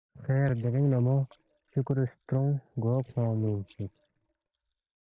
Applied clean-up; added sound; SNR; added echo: neural separator model SepFormer DNS4.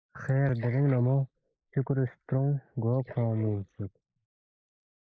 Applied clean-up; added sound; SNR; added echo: neural mask model Resemble Enhance denoiser.